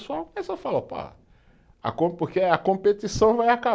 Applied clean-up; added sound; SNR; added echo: none; none; none; none.